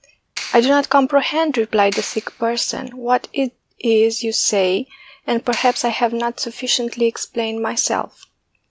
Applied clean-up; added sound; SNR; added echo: none; Clapping; 17 dB; none.